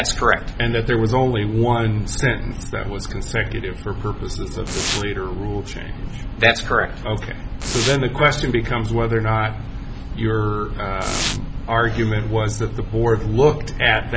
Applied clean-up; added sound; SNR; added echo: none; Domestic sounds, home sounds; 12 dB; none.